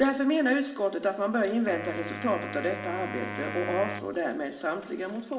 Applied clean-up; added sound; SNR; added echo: none; Wind instrument, woodwind instrument; 11 dB; reverberation time 0.9 s.